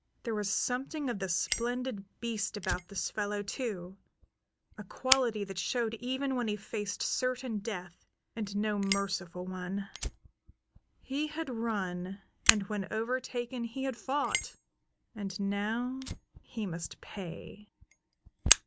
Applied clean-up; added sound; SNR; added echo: none; Fire; 4 dB; none.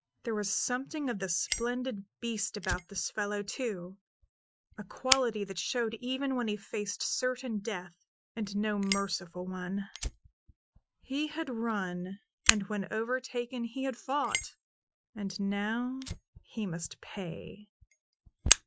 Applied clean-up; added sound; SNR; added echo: classical method Wiener filter.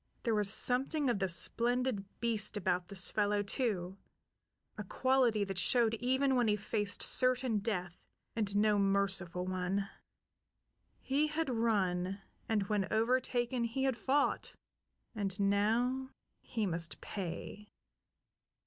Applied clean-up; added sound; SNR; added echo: none; none; none; none.